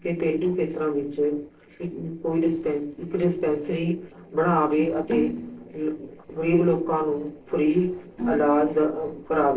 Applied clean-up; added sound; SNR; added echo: neural separator model SepFormer DNS4.